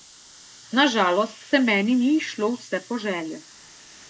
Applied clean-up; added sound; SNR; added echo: neural mask model Resemble Enhance denoiser.